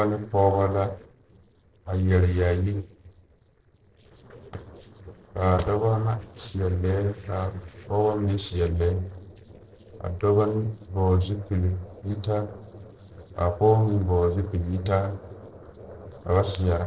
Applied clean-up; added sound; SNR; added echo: neural separator model SepFormer DNS4.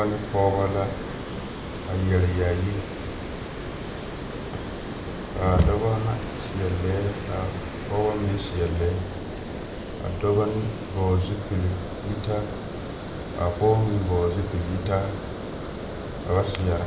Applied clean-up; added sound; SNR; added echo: none; Water; 7 dB; reverberation time 0.6 s.